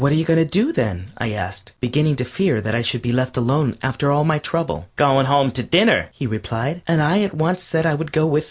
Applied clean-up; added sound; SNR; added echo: none; none; none; none.